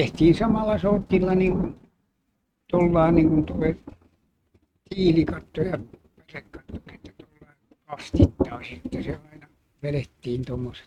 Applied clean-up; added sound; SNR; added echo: neural mask model RNNoise.